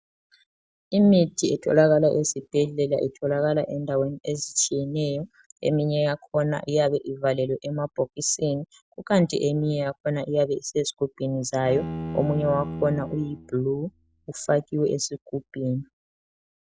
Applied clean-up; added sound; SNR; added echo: none; Bowed string instrument; 11 dB; none.